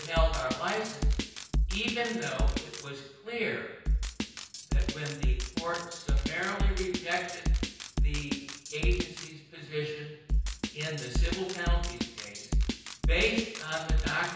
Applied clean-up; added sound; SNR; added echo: none; Drum kit; -4 dB; reverberation time 0.9 s.